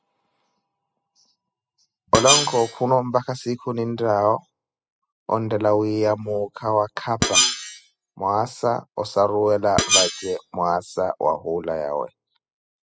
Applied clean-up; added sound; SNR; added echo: classical method spectral subtraction.